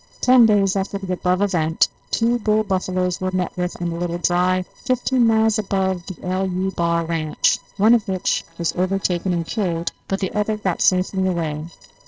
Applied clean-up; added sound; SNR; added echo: neural separator model SepFormer DNS4.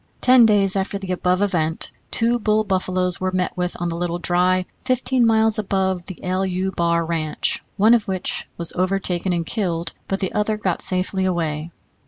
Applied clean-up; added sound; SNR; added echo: none; none; none; none.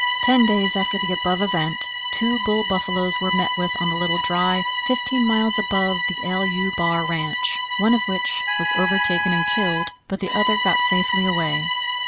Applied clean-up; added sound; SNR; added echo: none; Wind instrument, woodwind instrument + Bowed string instrument; 0 dB; none.